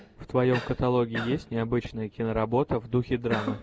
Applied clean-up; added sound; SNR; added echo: none; Cough; 12 dB; none.